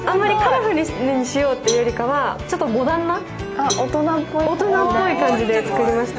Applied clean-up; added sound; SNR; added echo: none; Cowbell; 15 dB; none.